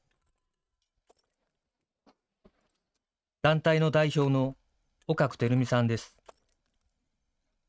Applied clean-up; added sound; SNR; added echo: neural mask model RNNoise.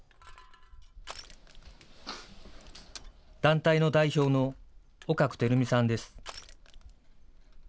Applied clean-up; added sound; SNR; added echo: none; Crushing; 19 dB; none.